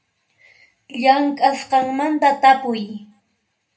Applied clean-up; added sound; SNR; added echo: none; none; none; reverberation time 0.3 s.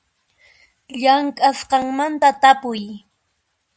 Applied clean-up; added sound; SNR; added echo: none; none; none; none.